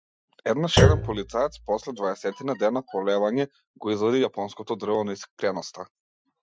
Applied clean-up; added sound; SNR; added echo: classical method Wiener filter.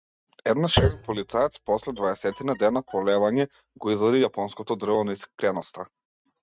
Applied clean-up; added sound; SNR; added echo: neural mask model RNNoise.